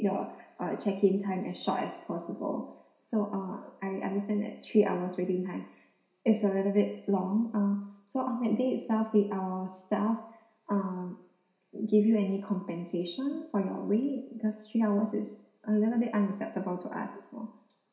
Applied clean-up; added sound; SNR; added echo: none; none; none; reverberation time 0.7 s.